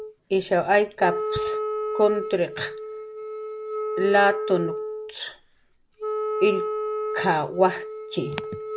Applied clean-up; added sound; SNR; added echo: none; Wind instrument, woodwind instrument; 5 dB; none.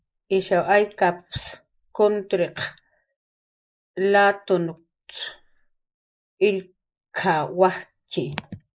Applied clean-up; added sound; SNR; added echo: neural mask model Resemble Enhance denoiser.